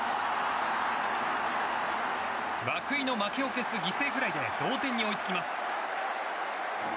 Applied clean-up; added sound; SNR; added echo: none; none; none; none.